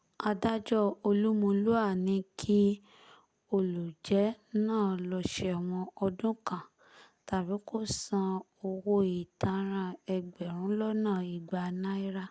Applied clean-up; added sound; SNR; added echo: none; none; none; none.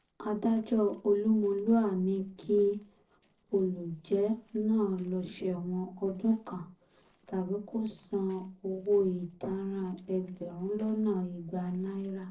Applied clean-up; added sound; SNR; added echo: neural separator model SepFormer DNS4.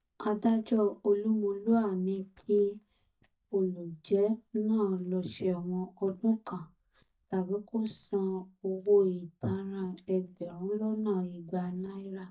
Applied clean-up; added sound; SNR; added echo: neural mask model DeepFilterNet 3.